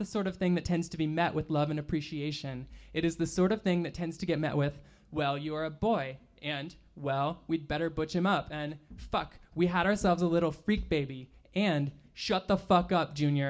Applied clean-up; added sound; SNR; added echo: none; none; none; none.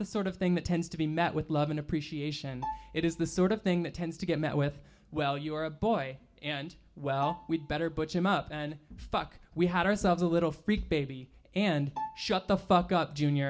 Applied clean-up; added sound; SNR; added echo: none; Bowed string instrument; 14 dB; none.